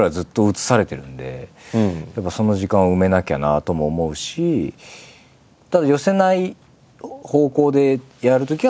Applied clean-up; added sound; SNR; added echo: none; none; none; none.